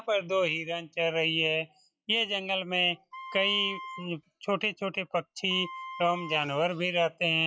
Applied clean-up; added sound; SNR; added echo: classical method log-MMSE.